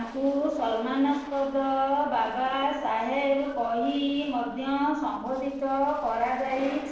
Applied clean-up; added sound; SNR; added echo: neural separator model SepFormer DNS4.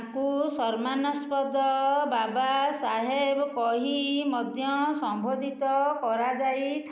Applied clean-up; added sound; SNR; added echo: none; none; none; none.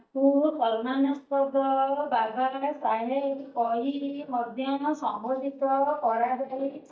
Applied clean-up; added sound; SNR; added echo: neural mask model DeepFilterNet 3.